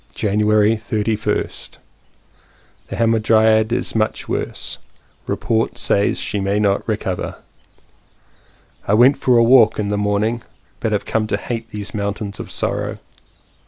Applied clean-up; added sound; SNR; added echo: none; none; none; none.